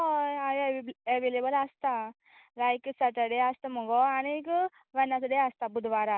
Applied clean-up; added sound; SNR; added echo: none; none; none; none.